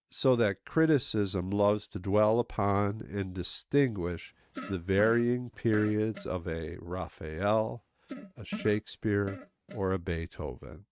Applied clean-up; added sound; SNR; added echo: neural mask model RNNoise.